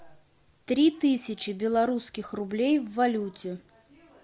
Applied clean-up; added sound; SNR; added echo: none; none; none; none.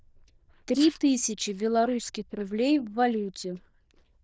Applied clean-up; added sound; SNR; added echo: neural diffusion model UNIVERSE++.